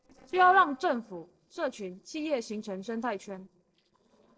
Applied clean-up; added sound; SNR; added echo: neural separator model SepFormer DNS4.